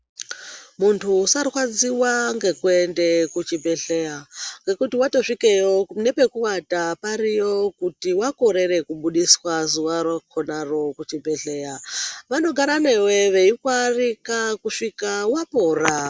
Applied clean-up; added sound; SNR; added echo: none; none; none; none.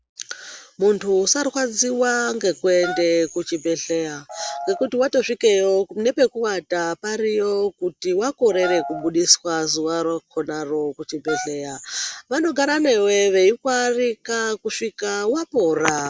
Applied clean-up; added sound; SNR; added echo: none; Piano + Wind instrument, woodwind instrument; 10 dB; none.